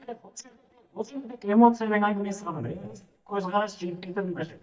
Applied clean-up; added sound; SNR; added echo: neural mask model DeepFilterNet 3.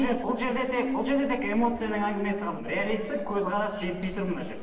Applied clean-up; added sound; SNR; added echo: neural separator model SepFormer DNS4.